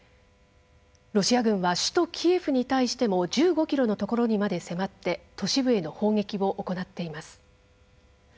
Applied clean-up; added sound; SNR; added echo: none; none; none; none.